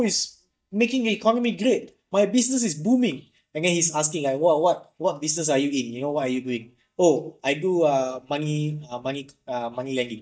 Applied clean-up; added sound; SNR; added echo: neural mask model DeepFilterNet 3.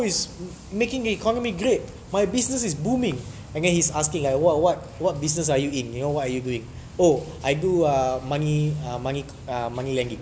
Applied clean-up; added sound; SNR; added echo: none; none; none; none.